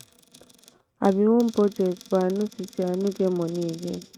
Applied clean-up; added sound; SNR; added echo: neural mask model RNNoise.